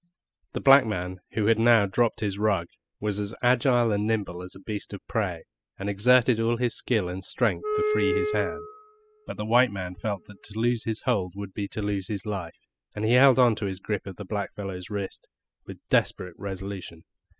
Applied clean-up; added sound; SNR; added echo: classical method spectral subtraction.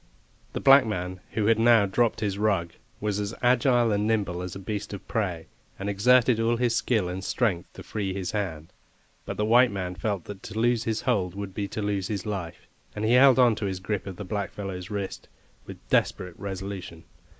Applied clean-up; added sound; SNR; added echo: neural mask model Resemble Enhance denoiser.